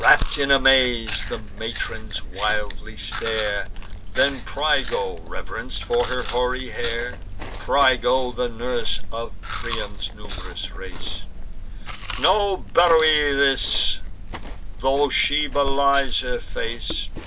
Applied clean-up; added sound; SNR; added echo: none; Chewing, mastication; 3 dB; none.